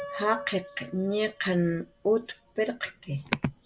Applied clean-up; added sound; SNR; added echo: none; Piano; 17 dB; none.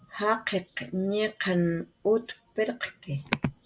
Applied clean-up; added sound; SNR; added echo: none; none; none; none.